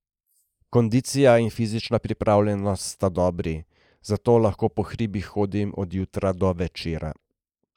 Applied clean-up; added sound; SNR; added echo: neural mask model Resemble Enhance denoiser.